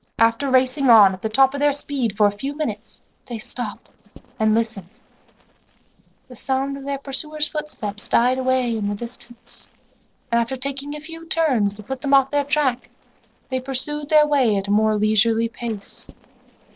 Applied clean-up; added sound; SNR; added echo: neural separator model SepFormer DNS4.